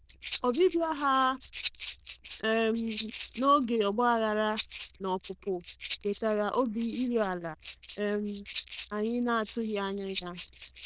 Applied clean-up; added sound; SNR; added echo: neural diffusion model UNIVERSE++.